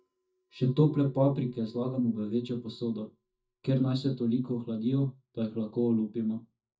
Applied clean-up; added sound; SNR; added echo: neural mask model DeepFilterNet 3.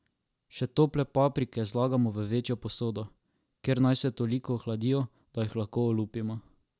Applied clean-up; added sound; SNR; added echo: none; none; none; none.